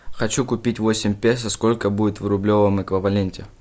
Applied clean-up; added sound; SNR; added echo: none; none; none; none.